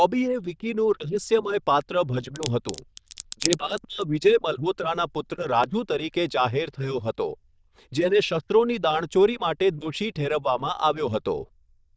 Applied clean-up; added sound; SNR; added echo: neural diffusion model UNIVERSE++.